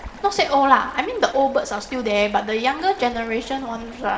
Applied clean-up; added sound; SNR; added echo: none; Stream; 19 dB; reverberation time 0.7 s.